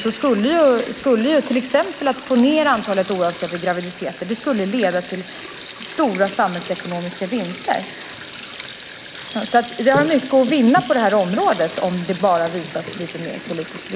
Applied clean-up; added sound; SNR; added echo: none; Sink (filling or washing); 10 dB; none.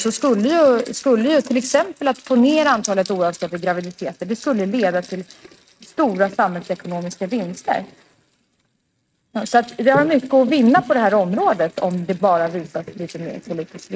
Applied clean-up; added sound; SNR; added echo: neural mask model RNNoise.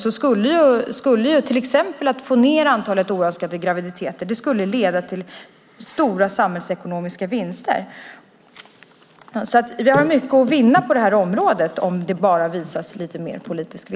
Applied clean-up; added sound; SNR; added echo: none; none; none; none.